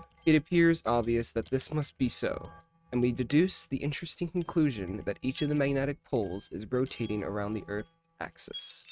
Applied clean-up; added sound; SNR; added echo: neural mask model RNNoise.